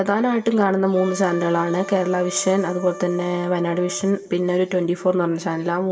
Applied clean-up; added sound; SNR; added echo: none; Trumpet; 16 dB; reverberation time 1.7 s.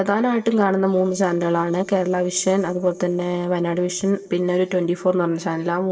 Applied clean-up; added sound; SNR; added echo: neural separator model SepFormer DNS4.